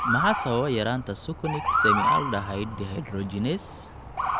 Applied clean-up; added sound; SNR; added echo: none; Motor vehicle (road) / Siren; 0 dB; none.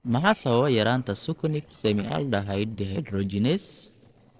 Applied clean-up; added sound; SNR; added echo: neural separator model SepFormer DNS4.